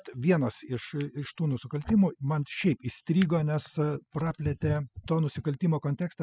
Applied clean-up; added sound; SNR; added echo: classical method spectral subtraction.